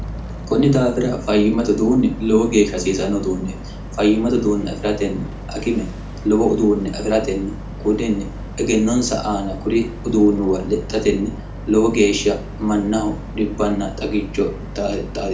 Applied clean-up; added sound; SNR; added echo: none; Boat, Water vehicle; 11 dB; reverberation time 0.4 s.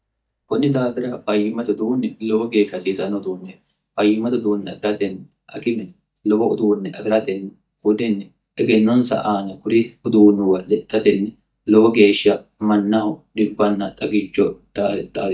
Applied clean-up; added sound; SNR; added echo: neural mask model DeepFilterNet 3.